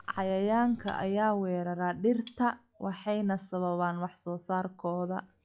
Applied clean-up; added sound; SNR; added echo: classical method log-MMSE.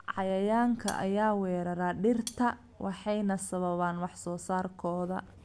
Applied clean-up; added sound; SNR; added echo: none; Cutlery, silverware; 14 dB; none.